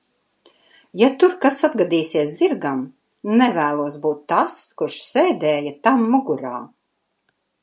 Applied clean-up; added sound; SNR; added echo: none; none; none; none.